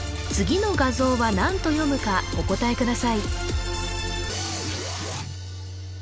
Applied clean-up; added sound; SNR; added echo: none; Microwave oven; 10 dB; none.